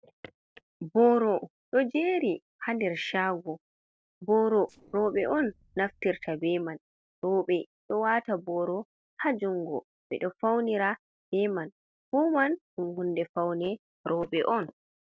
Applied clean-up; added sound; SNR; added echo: neural separator model SepFormer DNS4.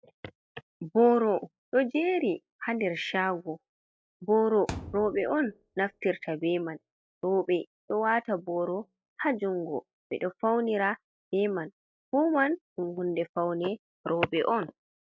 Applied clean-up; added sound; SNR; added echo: classical method log-MMSE.